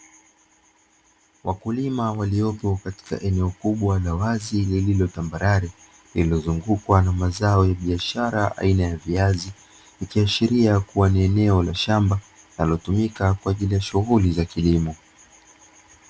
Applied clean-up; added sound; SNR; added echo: none; none; none; none.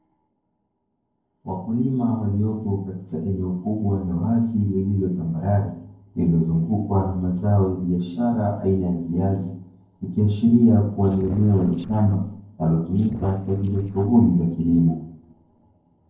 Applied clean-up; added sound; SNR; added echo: neural separator model SepFormer DNS4.